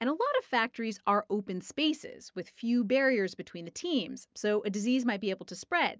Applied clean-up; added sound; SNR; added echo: none; none; none; none.